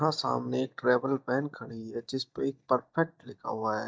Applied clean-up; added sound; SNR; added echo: neural mask model DeepFilterNet 3.